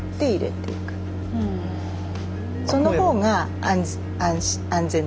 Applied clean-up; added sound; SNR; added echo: none; Microwave oven; 4 dB; none.